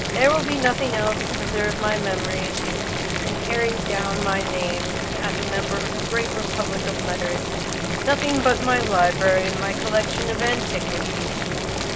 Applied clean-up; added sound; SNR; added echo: none; Boiling; 0 dB; none.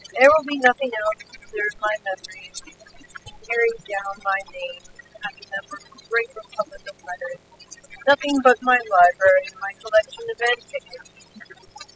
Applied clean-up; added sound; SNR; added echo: classical method spectral subtraction.